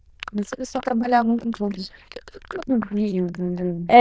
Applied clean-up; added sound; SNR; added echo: neural diffusion model UNIVERSE++.